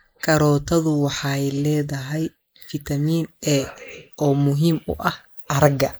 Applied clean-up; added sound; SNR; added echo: neural mask model Resemble Enhance denoiser.